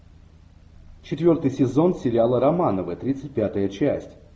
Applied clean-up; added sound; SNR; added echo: none; none; none; none.